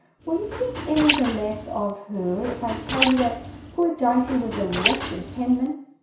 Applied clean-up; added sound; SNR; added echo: none; Liquid; 4 dB; reverberation time 0.6 s.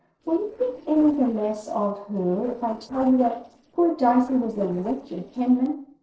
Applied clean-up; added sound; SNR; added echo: neural separator model SepFormer DNS4.